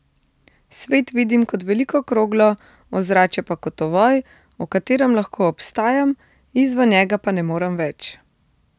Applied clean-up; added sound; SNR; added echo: none; none; none; none.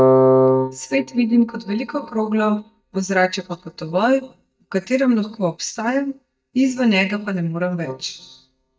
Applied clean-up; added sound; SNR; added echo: neural mask model DeepFilterNet 3.